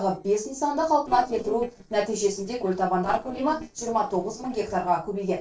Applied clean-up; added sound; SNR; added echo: neural separator model SepFormer DNS4.